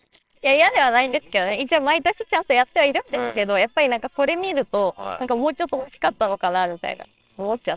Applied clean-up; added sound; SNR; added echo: neural separator model SepFormer WHAMR!.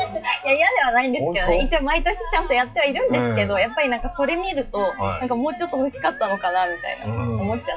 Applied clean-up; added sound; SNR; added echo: classical method WPE with log-MMSE.